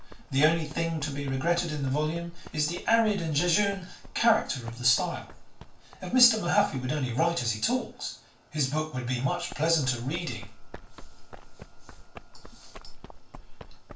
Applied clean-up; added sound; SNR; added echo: none; Run; 13 dB; reverberation time 0.3 s.